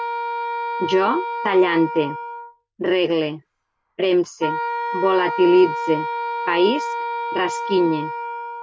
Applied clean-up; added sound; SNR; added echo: none; Wind instrument, woodwind instrument; 5 dB; none.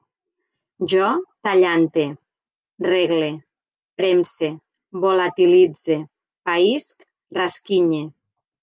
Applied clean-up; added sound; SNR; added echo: none; none; none; none.